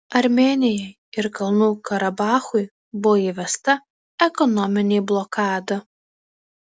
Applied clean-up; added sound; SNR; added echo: none; none; none; none.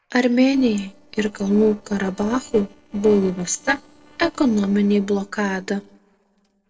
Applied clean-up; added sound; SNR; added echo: neural separator model SepFormer DNS4.